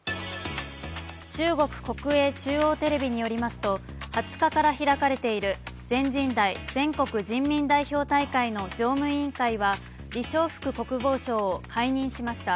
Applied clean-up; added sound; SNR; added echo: none; none; none; none.